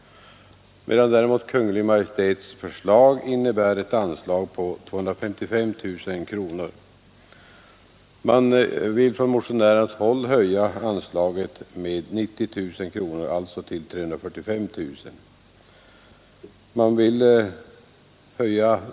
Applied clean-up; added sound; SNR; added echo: none; none; none; none.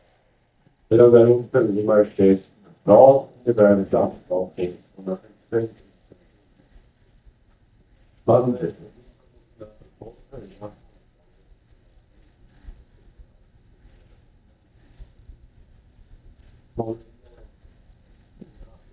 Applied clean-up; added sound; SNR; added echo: neural mask model DeepFilterNet 3.